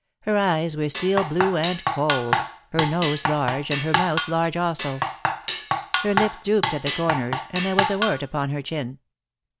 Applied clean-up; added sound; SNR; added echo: none; Drum kit; 1 dB; none.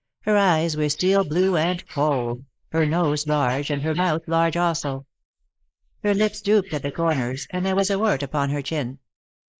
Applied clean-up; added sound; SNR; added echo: neural mask model Resemble Enhance denoiser.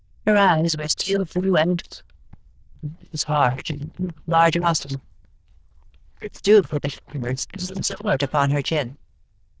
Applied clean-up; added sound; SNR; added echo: neural diffusion model UNIVERSE++.